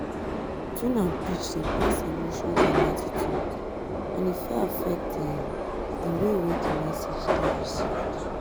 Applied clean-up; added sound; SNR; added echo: none; Subway, metro, underground; -4 dB; none.